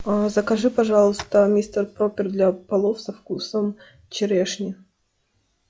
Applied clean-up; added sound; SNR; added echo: classical method log-MMSE.